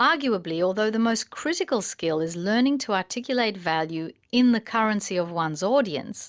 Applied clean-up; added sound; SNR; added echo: none; none; none; none.